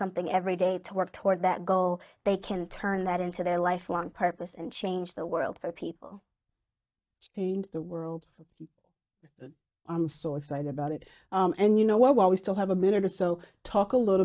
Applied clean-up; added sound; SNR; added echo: neural mask model DeepFilterNet 3.